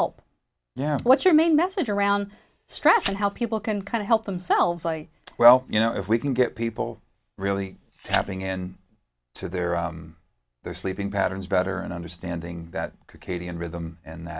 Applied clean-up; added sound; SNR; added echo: none; Glass; 16 dB; none.